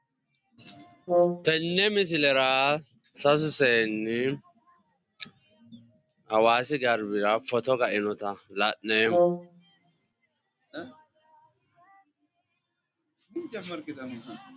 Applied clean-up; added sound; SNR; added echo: none; Brass instrument; -1 dB; none.